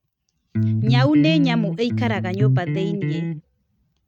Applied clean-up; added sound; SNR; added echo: neural mask model RNNoise.